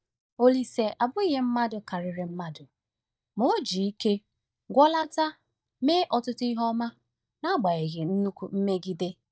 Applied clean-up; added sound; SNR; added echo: neural mask model DeepFilterNet 3.